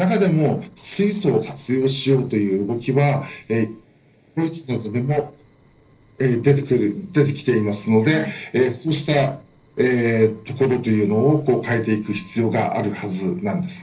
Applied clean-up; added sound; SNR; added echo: neural separator model SepFormer DNS4.